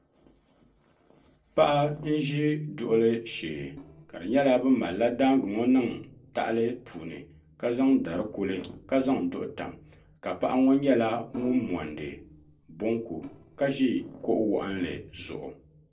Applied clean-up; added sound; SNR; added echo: neural separator model SepFormer DNS4.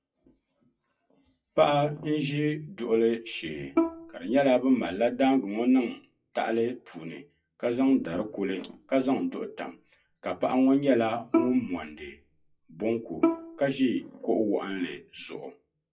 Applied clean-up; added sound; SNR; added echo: classical method WPE with log-MMSE.